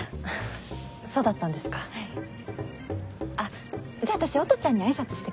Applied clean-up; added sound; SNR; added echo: none; none; none; none.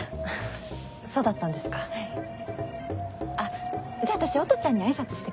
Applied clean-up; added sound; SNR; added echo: none; Wind; 8 dB; none.